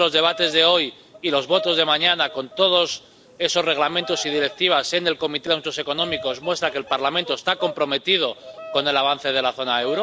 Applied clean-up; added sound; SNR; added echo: none; Bird vocalization, bird call, bird song; 16 dB; none.